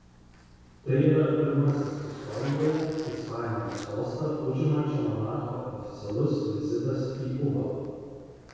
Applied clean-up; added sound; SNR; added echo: none; Zipper (clothing); 20 dB; reverberation time 2.0 s.